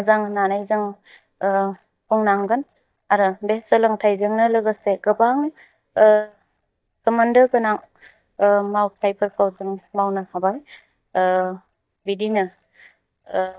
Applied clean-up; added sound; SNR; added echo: neural mask model DeepFilterNet 3.